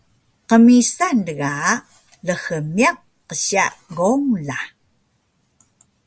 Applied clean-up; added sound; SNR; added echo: none; none; none; none.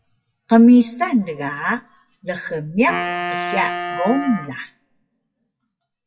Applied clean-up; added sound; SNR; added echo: classical method WPE with log-MMSE.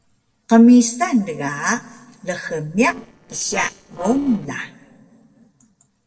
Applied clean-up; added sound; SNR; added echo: neural separator model SepFormer DNS4.